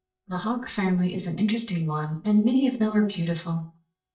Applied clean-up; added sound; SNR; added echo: neural mask model DeepFilterNet 3.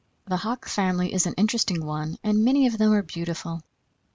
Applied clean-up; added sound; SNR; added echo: none; none; none; none.